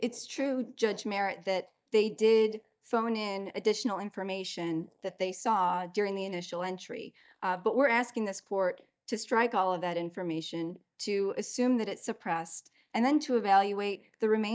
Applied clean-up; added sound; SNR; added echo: neural mask model DeepFilterNet 3.